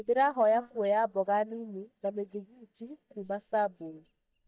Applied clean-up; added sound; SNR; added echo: neural mask model DeepFilterNet 3.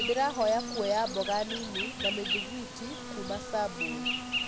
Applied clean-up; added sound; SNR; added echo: none; Insect; 3 dB; none.